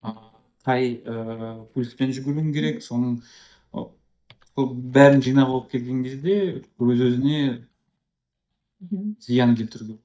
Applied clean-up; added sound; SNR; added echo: neural mask model DeepFilterNet 3.